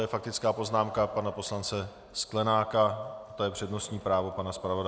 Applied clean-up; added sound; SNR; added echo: none; none; none; none.